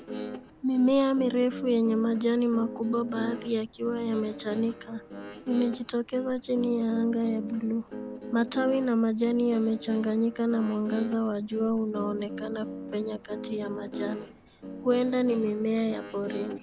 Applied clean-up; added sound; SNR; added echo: none; Guitar; 11 dB; none.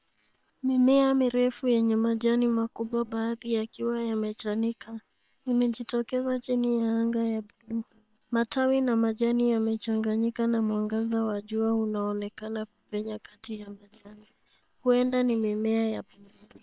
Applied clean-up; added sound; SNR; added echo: neural separator model SepFormer WHAM!.